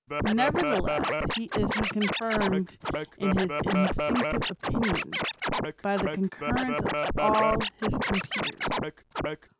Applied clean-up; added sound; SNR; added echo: none; Scratching (performance technique); -1 dB; none.